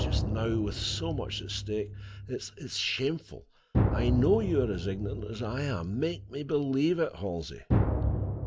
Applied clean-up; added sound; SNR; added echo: none; Drum; 1 dB; none.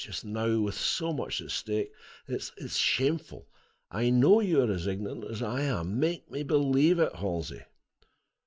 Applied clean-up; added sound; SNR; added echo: none; none; none; none.